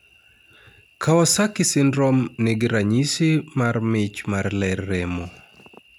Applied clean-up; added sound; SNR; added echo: none; none; none; none.